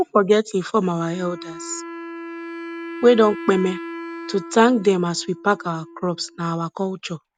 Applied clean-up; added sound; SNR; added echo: none; Wind instrument, woodwind instrument; 14 dB; none.